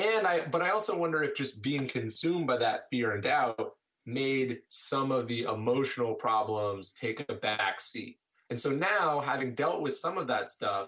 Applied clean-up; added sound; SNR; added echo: none; none; none; none.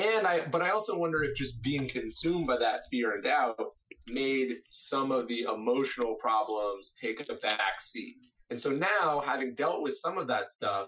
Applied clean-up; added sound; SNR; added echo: classical method Wiener filter.